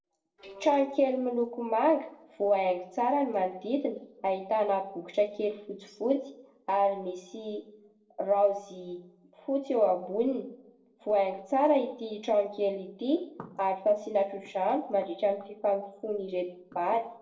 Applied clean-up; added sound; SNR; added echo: neural separator model SepFormer DNS4.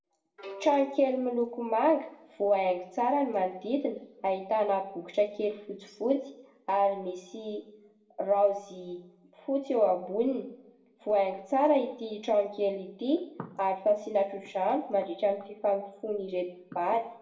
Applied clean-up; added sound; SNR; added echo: none; Bowed string instrument; 19 dB; reverberation time 0.6 s.